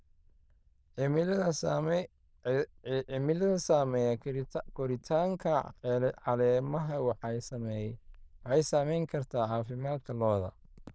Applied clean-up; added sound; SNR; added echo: neural diffusion model UNIVERSE++.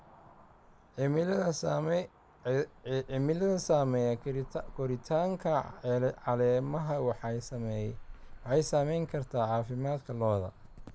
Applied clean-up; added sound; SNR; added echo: none; Cricket / Motor vehicle (road); 19 dB; none.